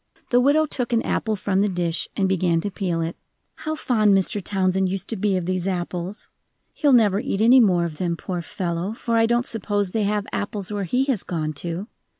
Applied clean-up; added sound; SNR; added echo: none; none; none; none.